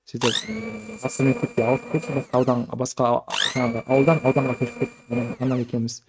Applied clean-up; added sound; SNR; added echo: neural mask model RNNoise.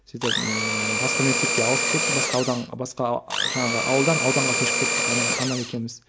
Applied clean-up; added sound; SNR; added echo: none; Domestic sounds, home sounds; -2 dB; none.